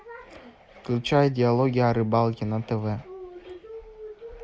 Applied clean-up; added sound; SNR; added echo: none; none; none; none.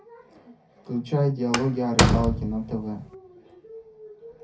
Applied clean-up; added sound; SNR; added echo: none; Slam; -4 dB; reverberation time 0.3 s.